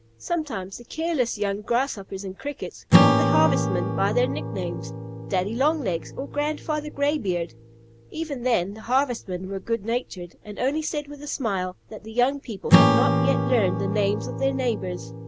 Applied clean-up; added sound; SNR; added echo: none; Acoustic guitar / Strum; 0 dB; none.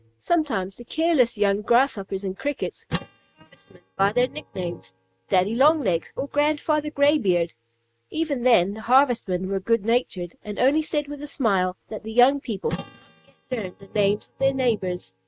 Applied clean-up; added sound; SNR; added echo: neural mask model RNNoise.